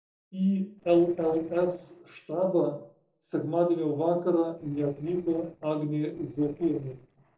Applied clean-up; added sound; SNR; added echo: neural separator model SepFormer DNS4.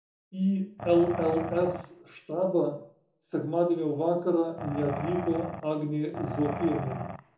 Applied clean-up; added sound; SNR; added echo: none; Growling; 7 dB; reverberation time 1.0 s.